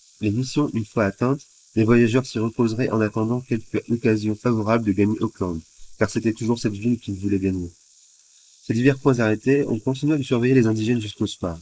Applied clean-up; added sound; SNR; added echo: neural mask model Resemble Enhance denoiser.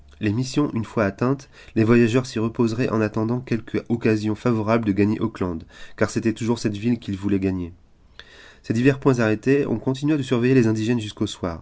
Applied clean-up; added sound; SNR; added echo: none; none; none; none.